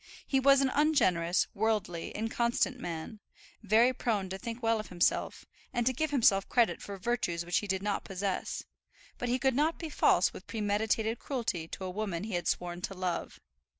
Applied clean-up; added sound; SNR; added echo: none; none; none; none.